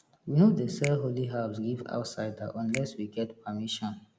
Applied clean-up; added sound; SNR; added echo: none; Finger snapping; 16 dB; none.